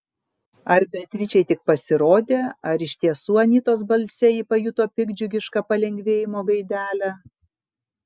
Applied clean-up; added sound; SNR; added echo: none; none; none; none.